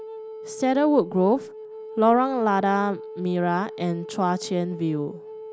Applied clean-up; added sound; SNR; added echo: none; Wind instrument, woodwind instrument; 14 dB; none.